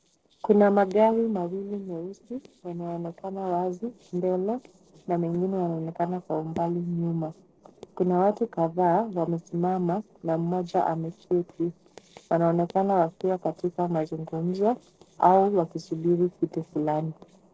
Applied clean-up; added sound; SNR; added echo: neural separator model SepFormer DNS4.